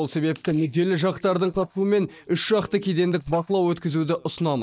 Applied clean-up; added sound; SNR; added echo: neural mask model DeepFilterNet 3.